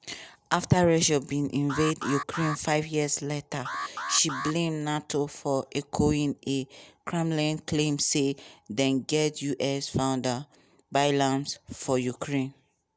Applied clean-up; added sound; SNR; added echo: none; Alarm; 9 dB; none.